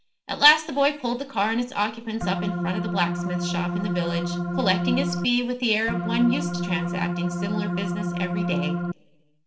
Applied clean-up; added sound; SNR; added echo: none; Organ; 0 dB; reverberation time 1.2 s.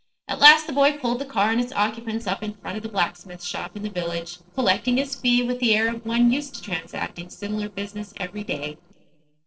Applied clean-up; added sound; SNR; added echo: neural separator model SepFormer DNS4.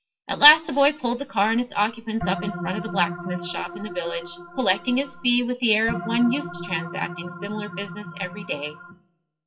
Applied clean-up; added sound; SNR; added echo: classical method WPE with log-MMSE.